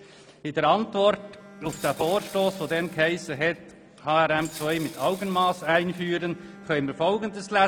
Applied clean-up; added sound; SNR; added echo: none; Bowed string instrument + Tools; 20 dB; none.